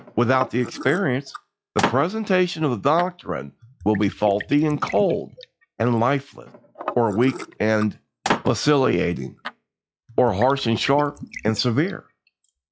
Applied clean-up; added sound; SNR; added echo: classical method log-MMSE.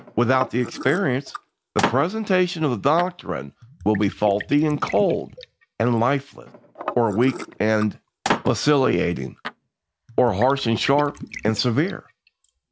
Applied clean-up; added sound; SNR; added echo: none; Liquid; 11 dB; none.